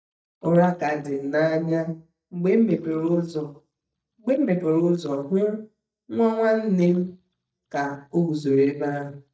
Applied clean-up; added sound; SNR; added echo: neural mask model DeepFilterNet 3.